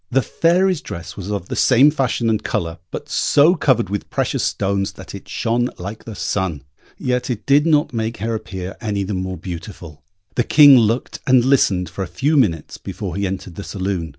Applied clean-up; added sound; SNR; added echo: none; none; none; none.